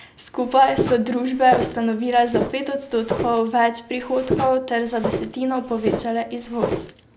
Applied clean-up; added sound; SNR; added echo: none; Walk, footsteps; 7 dB; none.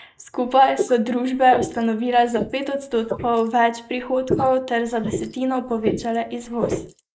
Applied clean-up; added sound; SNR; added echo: neural mask model Resemble Enhance denoiser.